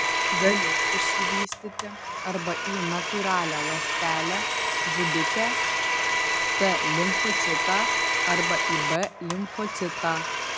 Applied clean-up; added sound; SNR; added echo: none; Domestic sounds, home sounds; -5 dB; none.